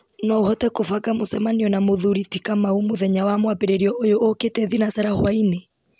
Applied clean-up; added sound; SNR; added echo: none; none; none; none.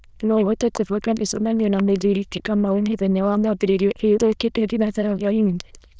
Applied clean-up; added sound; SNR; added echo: neural diffusion model UNIVERSE++.